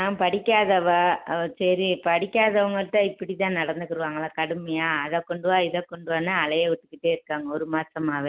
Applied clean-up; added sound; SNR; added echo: none; none; none; none.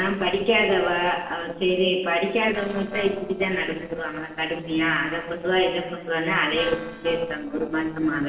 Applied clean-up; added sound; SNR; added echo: neural separator model SepFormer DNS4.